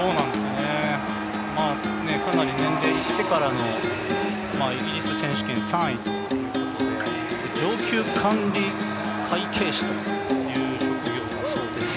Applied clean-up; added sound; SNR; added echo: none; Acoustic guitar; 1 dB; none.